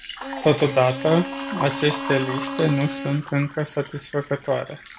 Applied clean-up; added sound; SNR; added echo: none; Water / Liquid + Bowed string instrument; 7 dB; none.